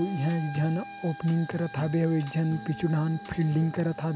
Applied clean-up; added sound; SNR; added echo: none; Acoustic guitar + Wind instrument, woodwind instrument; 14 dB; none.